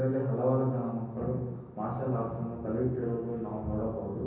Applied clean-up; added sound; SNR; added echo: none; none; none; reverberation time 1.1 s.